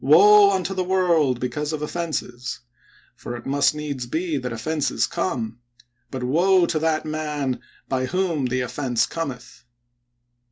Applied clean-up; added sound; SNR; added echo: none; none; none; none.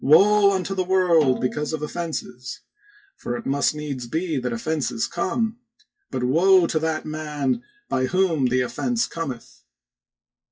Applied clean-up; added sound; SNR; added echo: classical method WPE with log-MMSE.